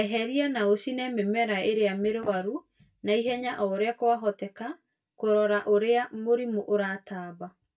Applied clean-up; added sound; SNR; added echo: neural mask model DeepFilterNet 3.